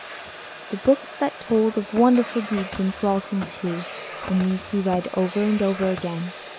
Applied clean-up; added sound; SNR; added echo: none; Domestic sounds, home sounds; 13 dB; none.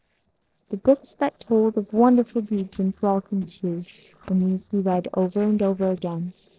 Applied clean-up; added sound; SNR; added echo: neural separator model SepFormer DNS4.